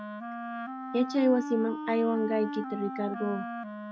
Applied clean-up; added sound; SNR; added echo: none; Wind instrument, woodwind instrument; 7 dB; none.